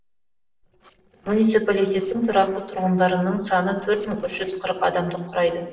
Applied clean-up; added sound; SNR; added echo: neural separator model SepFormer DNS4.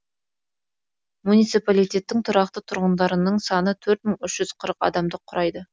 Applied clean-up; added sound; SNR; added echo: none; none; none; none.